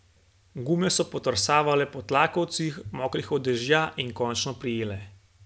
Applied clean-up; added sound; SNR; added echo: none; none; none; none.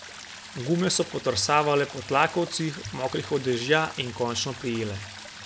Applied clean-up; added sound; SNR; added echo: none; Stream; 15 dB; none.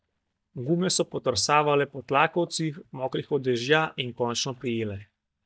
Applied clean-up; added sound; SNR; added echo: neural mask model DeepFilterNet 3.